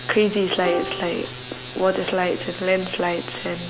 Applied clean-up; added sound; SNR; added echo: none; Plucked string instrument; 12 dB; none.